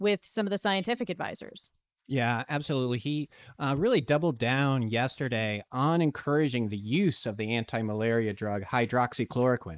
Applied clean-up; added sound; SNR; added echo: neural mask model Resemble Enhance denoiser.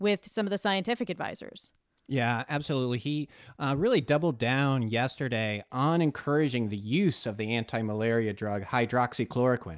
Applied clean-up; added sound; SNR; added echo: none; none; none; none.